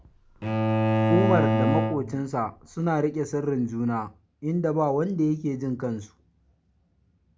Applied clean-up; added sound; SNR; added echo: none; Bowed string instrument; -1 dB; none.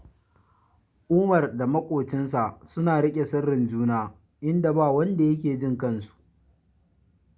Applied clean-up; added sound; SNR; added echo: none; none; none; none.